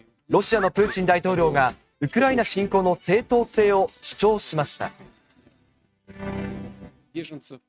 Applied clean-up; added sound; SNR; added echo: neural mask model RNNoise.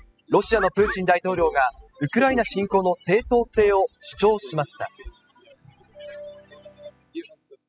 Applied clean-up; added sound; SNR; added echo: classical method spectral subtraction.